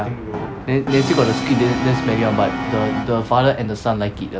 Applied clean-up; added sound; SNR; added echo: none; Brass instrument; 6 dB; none.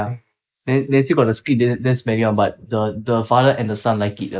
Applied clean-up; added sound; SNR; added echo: neural mask model Resemble Enhance denoiser.